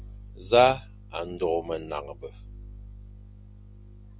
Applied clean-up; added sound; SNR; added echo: none; none; none; none.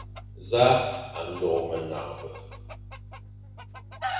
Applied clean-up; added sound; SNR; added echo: none; Chicken, rooster; 12 dB; reverberation time 1.0 s.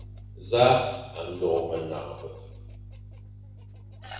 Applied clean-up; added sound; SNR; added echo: neural separator model SepFormer DNS4.